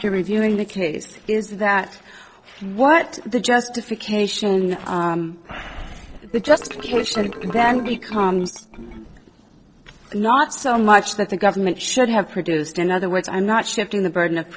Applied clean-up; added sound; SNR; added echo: neural separator model SepFormer DNS4.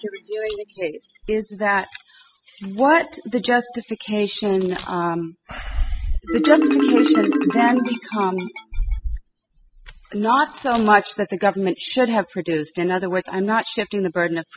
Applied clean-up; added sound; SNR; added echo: classical method spectral subtraction.